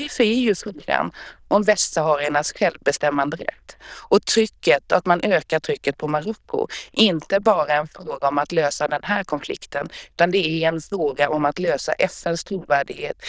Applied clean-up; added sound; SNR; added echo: neural diffusion model UNIVERSE++.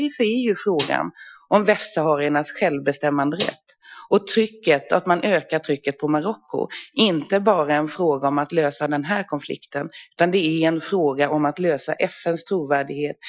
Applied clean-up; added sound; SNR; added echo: classical method Wiener filter.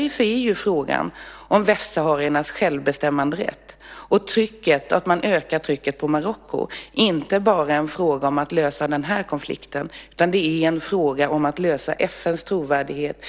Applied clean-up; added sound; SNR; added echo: none; none; none; none.